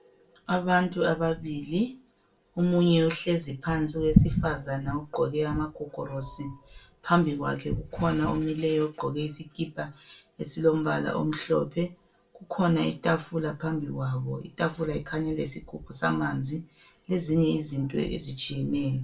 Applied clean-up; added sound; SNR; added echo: none; none; none; reverberation time 0.2 s.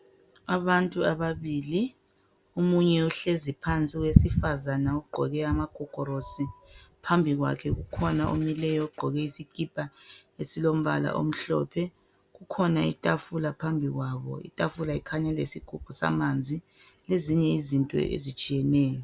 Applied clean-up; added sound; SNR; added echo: none; none; none; none.